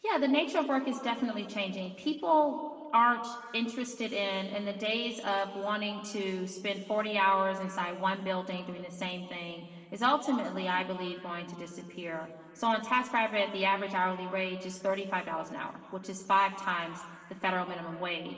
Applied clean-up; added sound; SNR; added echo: none; none; none; reverberation time 2.1 s.